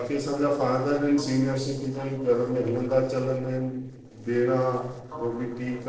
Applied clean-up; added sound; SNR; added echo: neural separator model SepFormer DNS4.